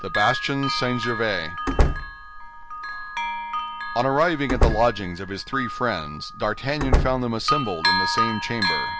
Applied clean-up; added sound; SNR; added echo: none; Slam + Bell; -1 dB; none.